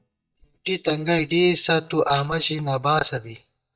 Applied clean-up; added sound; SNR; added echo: neural mask model DeepFilterNet 3.